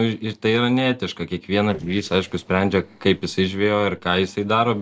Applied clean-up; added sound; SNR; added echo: neural separator model SepFormer DNS4.